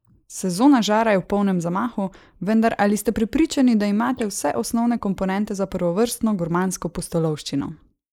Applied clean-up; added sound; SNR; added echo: neural mask model Resemble Enhance denoiser.